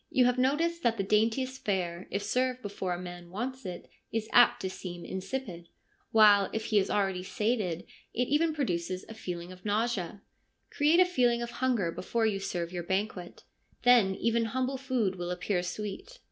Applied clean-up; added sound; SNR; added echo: none; none; none; none.